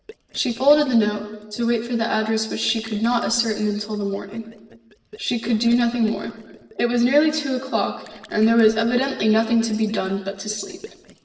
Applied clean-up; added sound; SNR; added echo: neural separator model SepFormer DNS4.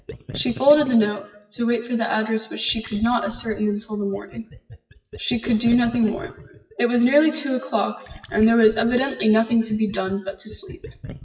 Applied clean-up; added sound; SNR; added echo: classical method WPE with log-MMSE.